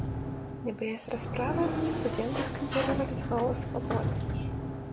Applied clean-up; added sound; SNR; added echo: none; Sliding door; -1 dB; none.